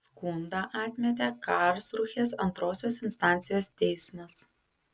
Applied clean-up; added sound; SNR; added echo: none; none; none; none.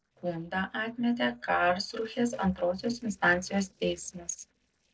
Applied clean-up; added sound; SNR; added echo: neural separator model SepFormer DNS4.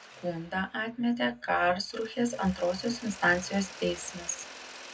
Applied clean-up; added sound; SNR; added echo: none; Mechanisms; 17 dB; reverberation time 0.3 s.